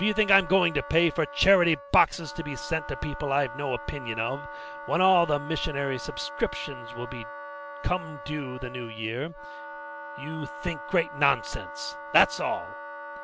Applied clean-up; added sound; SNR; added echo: none; Wind instrument, woodwind instrument; 12 dB; none.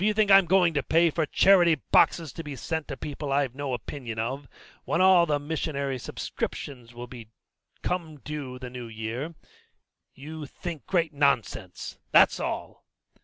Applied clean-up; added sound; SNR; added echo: none; none; none; none.